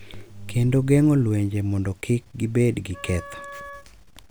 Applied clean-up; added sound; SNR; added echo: none; Wind instrument, woodwind instrument; 18 dB; none.